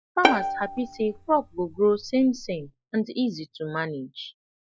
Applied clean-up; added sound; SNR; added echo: classical method log-MMSE.